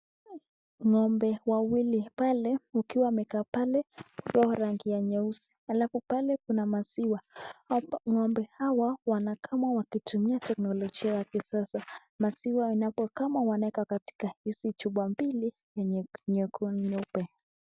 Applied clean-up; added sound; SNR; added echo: none; none; none; none.